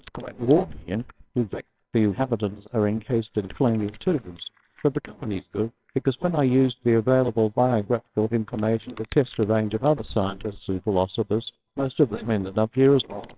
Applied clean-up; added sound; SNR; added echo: neural separator model SepFormer WHAMR!.